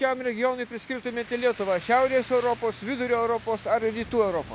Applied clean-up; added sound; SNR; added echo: none; none; none; none.